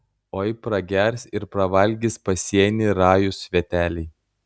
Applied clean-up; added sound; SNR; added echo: none; none; none; none.